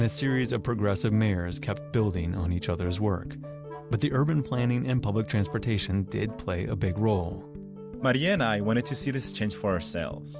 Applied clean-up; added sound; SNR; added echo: none; none; none; none.